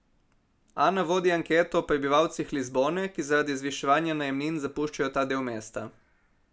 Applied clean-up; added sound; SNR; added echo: none; none; none; none.